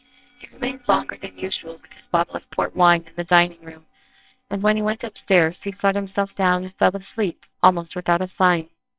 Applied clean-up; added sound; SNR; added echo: neural separator model SepFormer WHAMR!.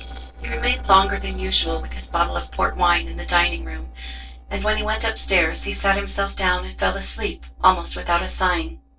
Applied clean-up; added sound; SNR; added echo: neural separator model SepFormer DNS4.